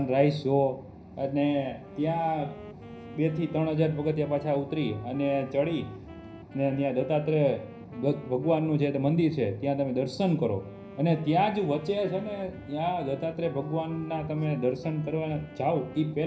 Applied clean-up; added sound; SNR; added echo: none; Wind instrument, woodwind instrument; 20 dB; reverberation time 0.4 s.